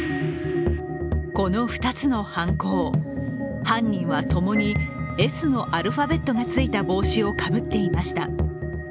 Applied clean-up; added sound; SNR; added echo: none; Piano + Bowed string instrument; 16 dB; none.